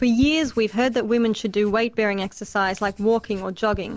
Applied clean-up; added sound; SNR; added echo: none; Writing; 19 dB; none.